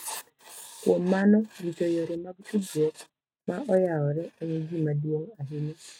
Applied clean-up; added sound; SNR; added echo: neural mask model RNNoise.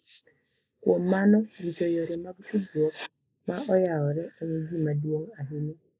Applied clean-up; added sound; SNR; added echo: neural mask model Resemble Enhance denoiser.